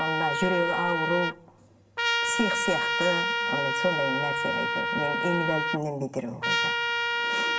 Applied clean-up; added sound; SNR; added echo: none; Trumpet; -3 dB; reverberation time 1.5 s.